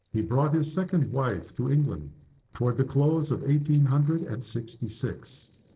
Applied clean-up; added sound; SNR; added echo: neural separator model SepFormer DNS4.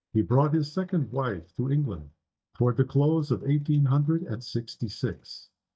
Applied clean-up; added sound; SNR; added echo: neural mask model DeepFilterNet 3.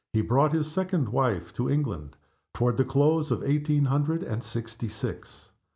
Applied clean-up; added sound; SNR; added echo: none; none; none; none.